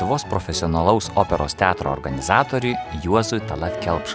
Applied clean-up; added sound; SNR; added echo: none; none; none; none.